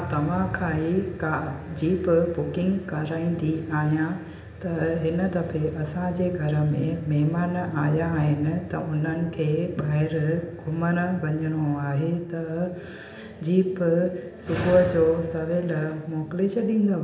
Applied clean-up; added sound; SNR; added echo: none; none; none; reverberation time 0.8 s.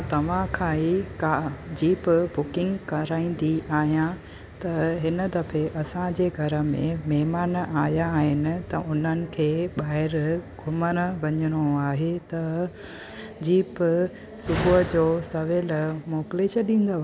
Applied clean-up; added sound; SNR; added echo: none; none; none; none.